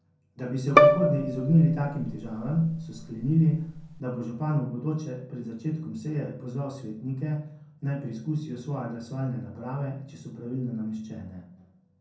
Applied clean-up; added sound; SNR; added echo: none; Bowed string instrument; -3 dB; reverberation time 0.5 s.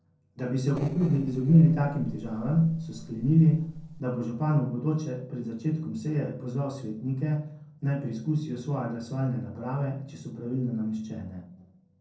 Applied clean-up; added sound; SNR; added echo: neural separator model SepFormer DNS4.